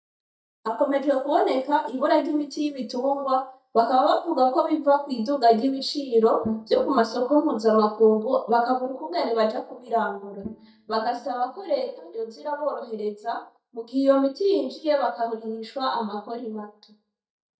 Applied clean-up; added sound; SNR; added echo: neural mask model DeepFilterNet 3.